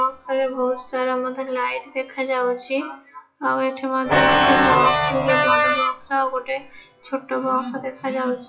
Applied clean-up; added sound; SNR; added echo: classical method WPE with log-MMSE.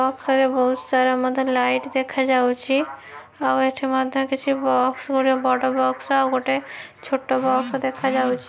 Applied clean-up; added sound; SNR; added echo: none; none; none; none.